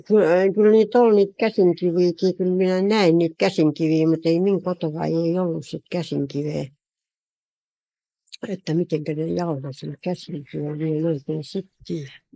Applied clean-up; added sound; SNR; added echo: neural mask model Resemble Enhance denoiser.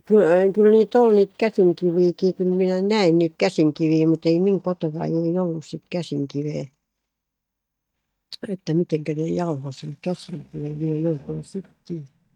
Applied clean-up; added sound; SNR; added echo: neural mask model DeepFilterNet 3.